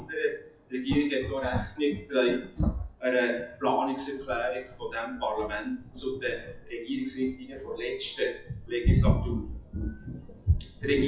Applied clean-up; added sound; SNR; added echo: classical method WPE with log-MMSE.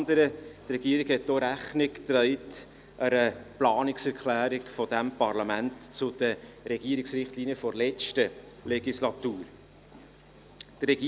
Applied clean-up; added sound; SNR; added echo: none; none; none; none.